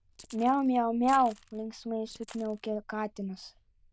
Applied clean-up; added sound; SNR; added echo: neural diffusion model UNIVERSE++.